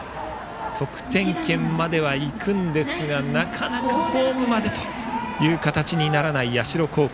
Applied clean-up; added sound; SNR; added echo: none; none; none; none.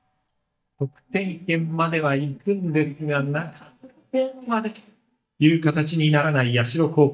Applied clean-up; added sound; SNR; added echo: neural mask model DeepFilterNet 3.